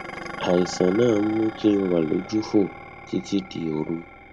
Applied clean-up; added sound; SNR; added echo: none; Dishes, pots, and pans; 14 dB; none.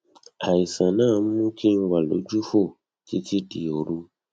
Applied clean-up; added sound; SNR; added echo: none; none; none; none.